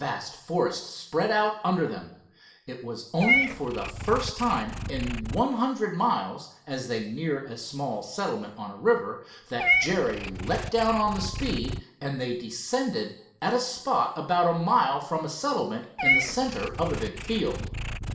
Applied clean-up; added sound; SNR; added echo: none; Meow / Purr; 5 dB; reverberation time 0.6 s.